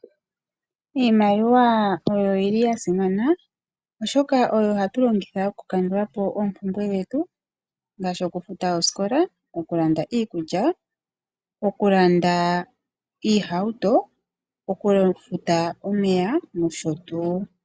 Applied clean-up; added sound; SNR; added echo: none; none; none; none.